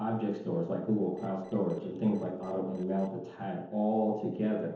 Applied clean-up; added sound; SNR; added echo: neural separator model SepFormer DNS4.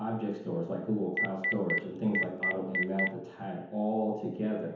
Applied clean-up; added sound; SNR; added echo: none; Telephone; 1 dB; reverberation time 1.0 s.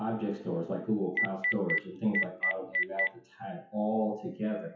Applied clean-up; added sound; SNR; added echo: classical method WPE with log-MMSE.